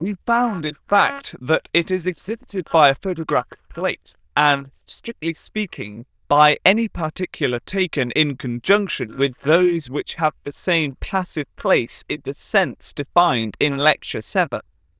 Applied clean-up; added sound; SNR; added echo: neural diffusion model UNIVERSE++.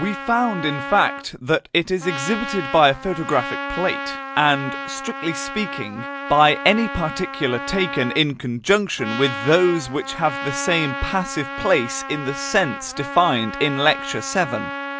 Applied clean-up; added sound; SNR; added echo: none; Trumpet; 9 dB; none.